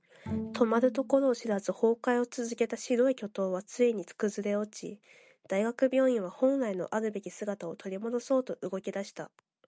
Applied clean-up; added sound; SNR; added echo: none; Bowed string instrument; 11 dB; none.